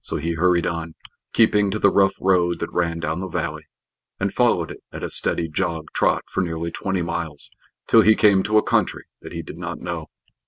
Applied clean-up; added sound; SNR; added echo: none; none; none; none.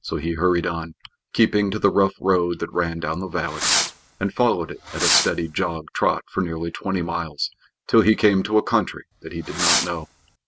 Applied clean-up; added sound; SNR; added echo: none; Fireworks; 3 dB; none.